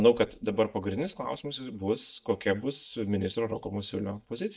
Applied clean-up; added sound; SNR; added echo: neural mask model DeepFilterNet 3.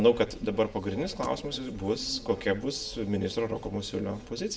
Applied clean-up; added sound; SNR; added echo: none; Thump, thud; 17 dB; reverberation time 0.3 s.